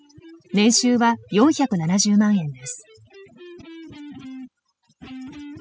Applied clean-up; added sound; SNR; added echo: classical method spectral subtraction.